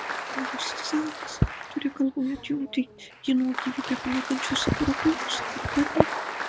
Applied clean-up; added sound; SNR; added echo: none; Applause; 6 dB; none.